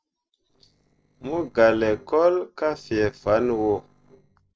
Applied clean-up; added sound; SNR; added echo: neural separator model SepFormer DNS4.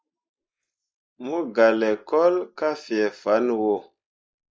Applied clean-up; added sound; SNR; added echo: neural mask model Resemble Enhance denoiser.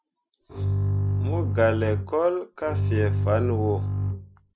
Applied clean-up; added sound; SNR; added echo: none; Bowed string instrument; -3 dB; none.